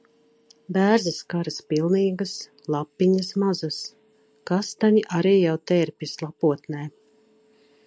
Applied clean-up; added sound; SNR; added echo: none; none; none; none.